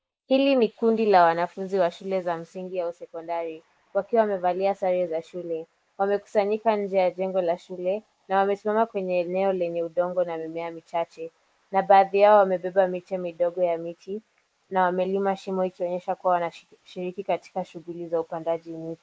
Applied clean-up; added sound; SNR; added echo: neural mask model Resemble Enhance denoiser.